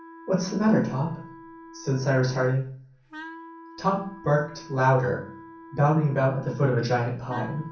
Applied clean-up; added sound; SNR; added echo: none; Wind instrument, woodwind instrument; 19 dB; reverberation time 0.6 s.